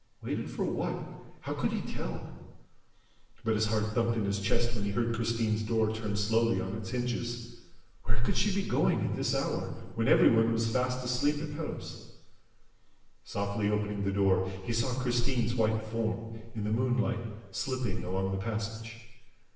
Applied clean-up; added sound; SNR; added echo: none; none; none; reverberation time 1.0 s.